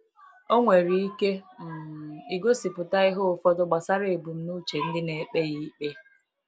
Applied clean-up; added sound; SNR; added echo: none; none; none; none.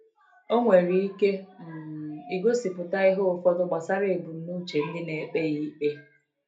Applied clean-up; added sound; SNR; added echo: none; none; none; reverberation time 0.3 s.